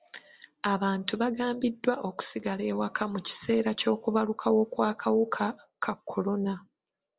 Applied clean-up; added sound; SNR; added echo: none; none; none; none.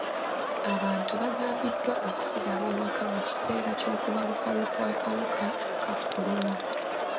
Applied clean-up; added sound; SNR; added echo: none; Crowd; -3 dB; reverberation time 0.2 s.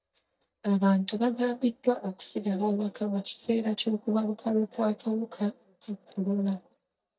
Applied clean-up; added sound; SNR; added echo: neural mask model DeepFilterNet 3.